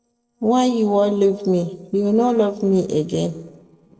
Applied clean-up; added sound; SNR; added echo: neural separator model SepFormer DNS4.